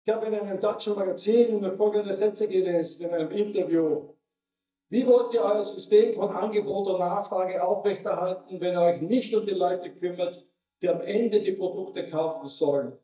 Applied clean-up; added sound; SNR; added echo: neural mask model DeepFilterNet 3.